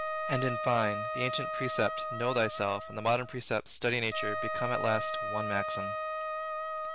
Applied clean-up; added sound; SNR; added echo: none; Wind instrument, woodwind instrument; 3 dB; none.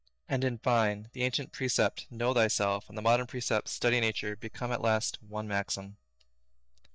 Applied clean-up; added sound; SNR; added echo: neural mask model DeepFilterNet 3.